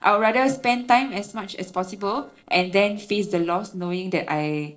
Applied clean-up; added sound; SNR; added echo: neural separator model SepFormer DNS4.